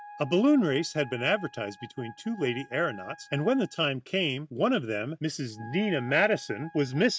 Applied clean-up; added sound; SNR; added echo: neural mask model RNNoise.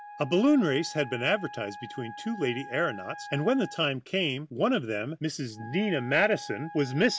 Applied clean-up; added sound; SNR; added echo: none; Wind instrument, woodwind instrument; 16 dB; none.